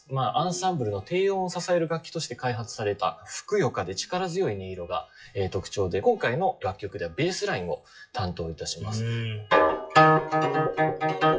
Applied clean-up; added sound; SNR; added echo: classical method WPE with log-MMSE.